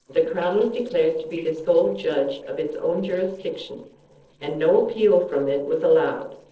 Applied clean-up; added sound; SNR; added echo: neural separator model SepFormer DNS4.